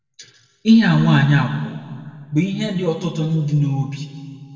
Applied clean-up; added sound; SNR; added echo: none; none; none; reverberation time 1.8 s.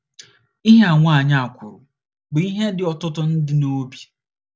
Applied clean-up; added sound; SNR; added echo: none; none; none; none.